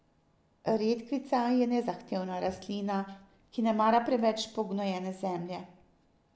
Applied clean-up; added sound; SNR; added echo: none; none; none; none.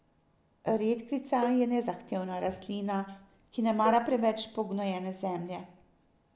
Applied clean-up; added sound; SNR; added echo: none; Cowbell; 12 dB; none.